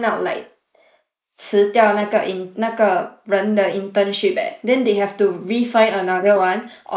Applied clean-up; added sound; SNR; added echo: neural mask model Resemble Enhance denoiser.